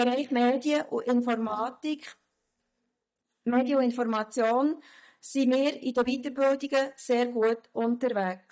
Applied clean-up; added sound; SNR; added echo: neural mask model DeepFilterNet 3.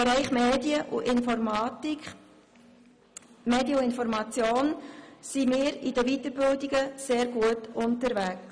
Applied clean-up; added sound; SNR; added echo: none; none; none; none.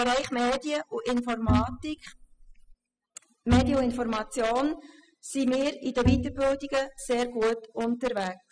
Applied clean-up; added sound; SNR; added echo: classical method spectral subtraction.